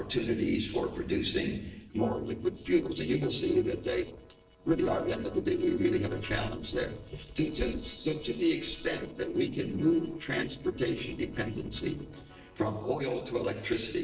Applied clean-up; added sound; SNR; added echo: neural separator model SepFormer DNS4.